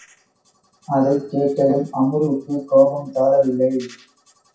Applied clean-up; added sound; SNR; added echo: classical method WPE with log-MMSE.